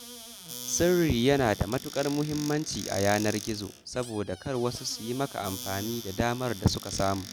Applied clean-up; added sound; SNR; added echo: none; Squeak / Cupboard open or close; 13 dB; none.